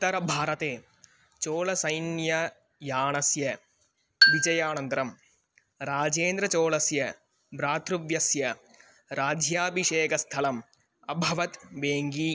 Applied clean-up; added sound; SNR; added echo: none; Marimba, xylophone; -3 dB; none.